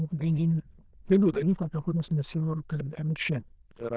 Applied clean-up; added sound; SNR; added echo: neural diffusion model UNIVERSE++.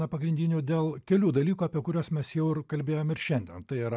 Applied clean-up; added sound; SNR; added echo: none; none; none; none.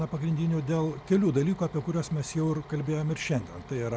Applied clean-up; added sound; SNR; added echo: none; Bus; 18 dB; none.